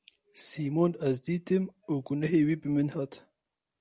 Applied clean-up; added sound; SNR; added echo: none; none; none; none.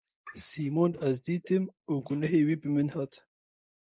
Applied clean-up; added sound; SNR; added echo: neural mask model Resemble Enhance denoiser.